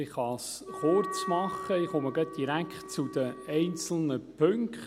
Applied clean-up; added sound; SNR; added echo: none; Wind instrument, woodwind instrument; 10 dB; none.